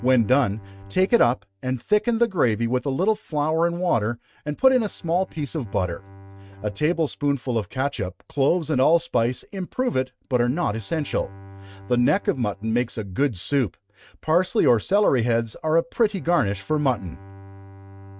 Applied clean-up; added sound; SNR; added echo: neural mask model RNNoise.